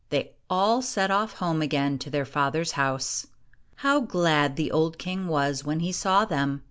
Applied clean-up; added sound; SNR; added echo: none; none; none; none.